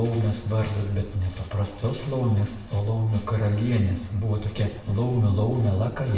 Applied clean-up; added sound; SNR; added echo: none; none; none; reverberation time 0.9 s.